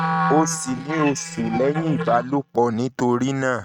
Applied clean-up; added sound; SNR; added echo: neural mask model RNNoise.